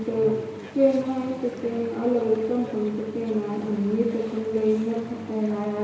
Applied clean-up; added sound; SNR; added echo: none; Chatter / Stream; 16 dB; reverberation time 1.0 s.